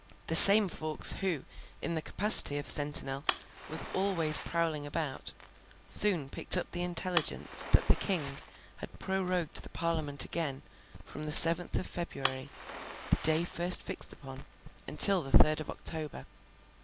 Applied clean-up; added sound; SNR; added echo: none; Fire; 13 dB; none.